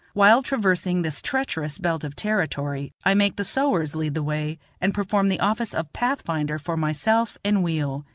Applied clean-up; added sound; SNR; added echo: none; none; none; none.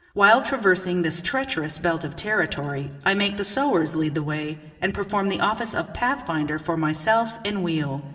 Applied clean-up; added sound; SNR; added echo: none; none; none; reverberation time 2.2 s.